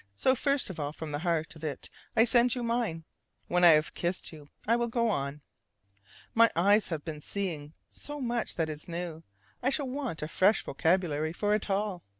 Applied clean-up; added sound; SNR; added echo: none; none; none; none.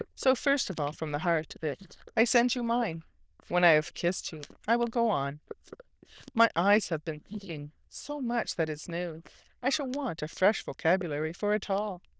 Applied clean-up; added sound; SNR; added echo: neural diffusion model UNIVERSE++.